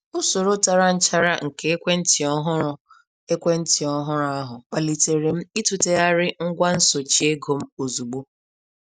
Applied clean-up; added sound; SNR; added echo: none; none; none; none.